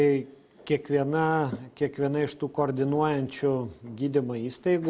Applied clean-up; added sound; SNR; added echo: none; none; none; none.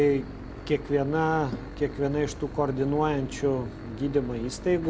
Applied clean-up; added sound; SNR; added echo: none; Engine / Boat, Water vehicle; 12 dB; none.